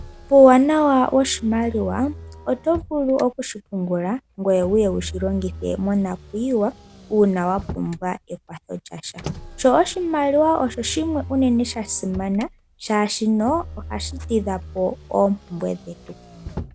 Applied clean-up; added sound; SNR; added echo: none; Motor vehicle (road); 16 dB; none.